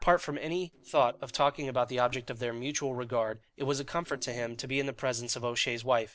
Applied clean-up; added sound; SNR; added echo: neural separator model SepFormer DNS4.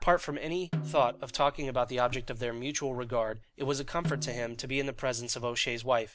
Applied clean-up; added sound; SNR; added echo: none; Snare drum; 10 dB; none.